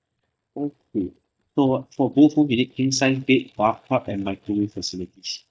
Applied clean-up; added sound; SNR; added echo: neural mask model DeepFilterNet 3.